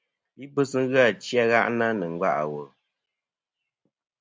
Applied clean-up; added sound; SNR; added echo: none; none; none; none.